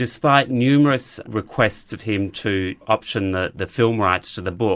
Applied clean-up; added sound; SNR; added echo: none; none; none; none.